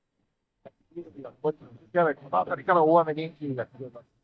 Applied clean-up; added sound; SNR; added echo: neural mask model DeepFilterNet 3.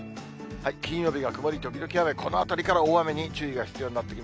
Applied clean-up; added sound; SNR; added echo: none; none; none; none.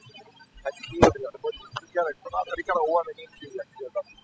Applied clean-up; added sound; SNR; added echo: classical method spectral subtraction.